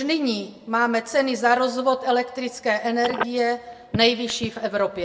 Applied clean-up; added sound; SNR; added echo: none; Telephone; 9 dB; reverberation time 0.5 s.